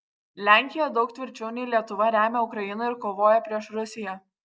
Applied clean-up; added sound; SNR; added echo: none; none; none; none.